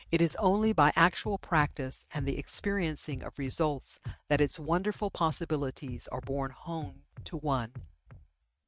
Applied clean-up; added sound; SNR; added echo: neural mask model RNNoise.